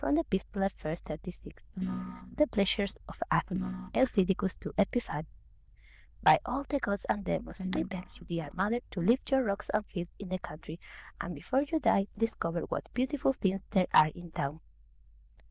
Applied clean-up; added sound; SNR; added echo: neural diffusion model UNIVERSE++.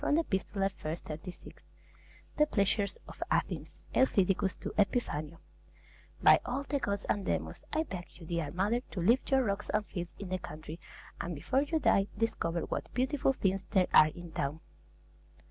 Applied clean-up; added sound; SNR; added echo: none; none; none; none.